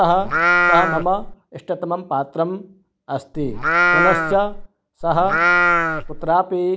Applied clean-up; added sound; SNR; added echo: none; Livestock, farm animals, working animals; -3 dB; none.